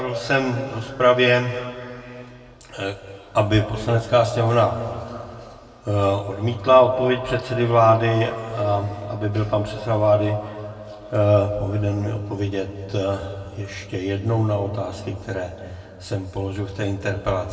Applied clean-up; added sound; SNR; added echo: none; none; none; reverberation time 2.4 s.